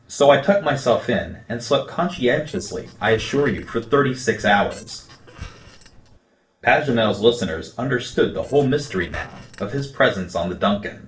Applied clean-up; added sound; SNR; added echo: neural separator model SepFormer DNS4.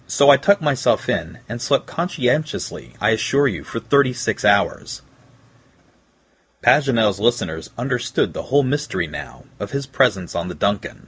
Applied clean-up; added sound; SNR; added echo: none; none; none; none.